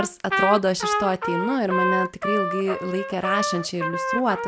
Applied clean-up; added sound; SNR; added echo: none; Trumpet; 2 dB; none.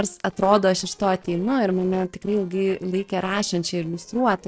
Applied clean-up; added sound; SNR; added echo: neural separator model SepFormer DNS4.